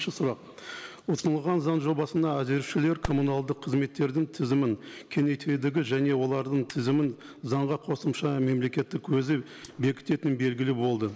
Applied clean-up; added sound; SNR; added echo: neural mask model Resemble Enhance denoiser.